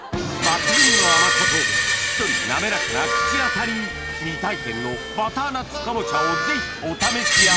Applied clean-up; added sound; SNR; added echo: none; Screech + Harmonica; -4 dB; none.